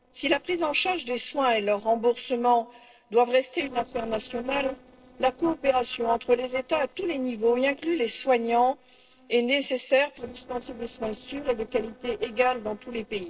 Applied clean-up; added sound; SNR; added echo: neural separator model SepFormer DNS4.